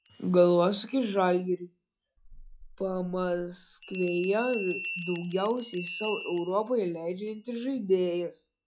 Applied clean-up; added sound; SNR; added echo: classical method log-MMSE.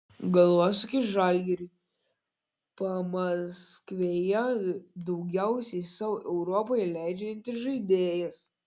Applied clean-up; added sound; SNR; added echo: none; none; none; none.